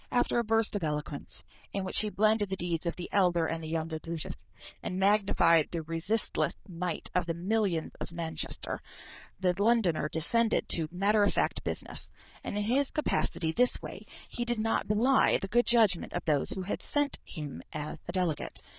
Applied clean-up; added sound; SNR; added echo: neural diffusion model UNIVERSE++.